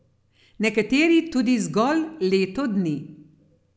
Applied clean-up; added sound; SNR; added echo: none; none; none; none.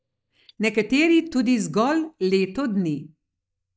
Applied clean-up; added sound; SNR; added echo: neural mask model DeepFilterNet 3.